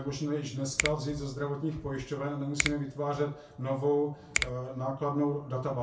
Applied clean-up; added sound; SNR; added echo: none; Finger snapping; 7 dB; reverberation time 0.3 s.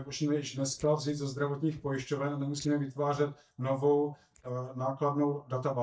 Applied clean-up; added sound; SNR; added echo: neural mask model DeepFilterNet 3.